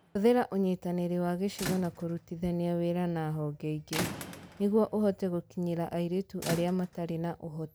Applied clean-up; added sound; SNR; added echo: none; Squeak / Rattle / Slam; 13 dB; none.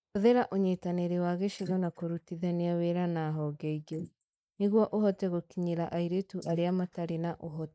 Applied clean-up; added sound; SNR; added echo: neural mask model Resemble Enhance denoiser.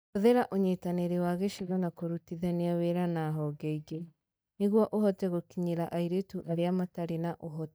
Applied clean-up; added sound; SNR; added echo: neural mask model DeepFilterNet 3.